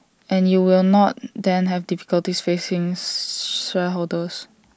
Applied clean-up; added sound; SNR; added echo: none; none; none; none.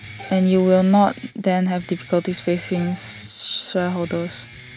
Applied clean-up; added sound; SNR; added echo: none; Bowed string instrument + Guitar; 19 dB; none.